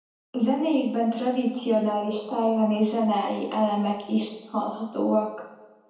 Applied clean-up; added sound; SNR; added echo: none; none; none; reverberation time 0.9 s.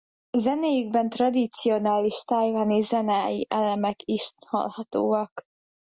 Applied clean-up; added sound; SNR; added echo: none; none; none; none.